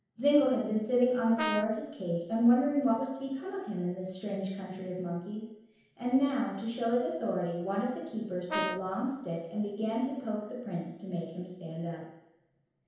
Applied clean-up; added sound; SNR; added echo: none; Brass instrument; 5 dB; reverberation time 0.9 s.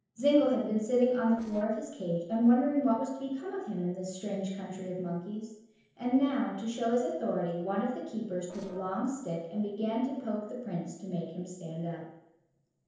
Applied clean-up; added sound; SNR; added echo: neural separator model SepFormer DNS4.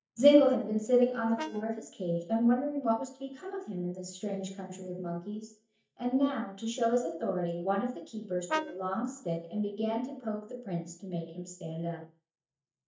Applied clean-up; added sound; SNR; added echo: neural mask model DeepFilterNet 3.